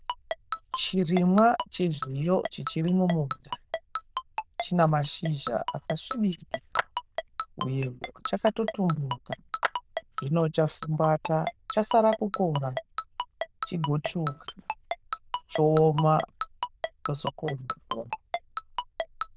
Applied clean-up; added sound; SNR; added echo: neural diffusion model UNIVERSE++.